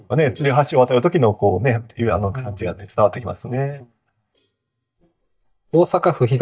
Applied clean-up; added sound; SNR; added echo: neural mask model DeepFilterNet 3.